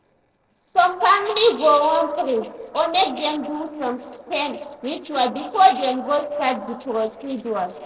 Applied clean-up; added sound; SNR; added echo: neural separator model SepFormer DNS4.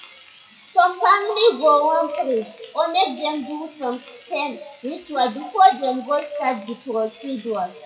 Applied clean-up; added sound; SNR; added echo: classical method WPE with log-MMSE.